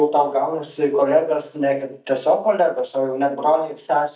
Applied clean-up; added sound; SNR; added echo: neural mask model DeepFilterNet 3.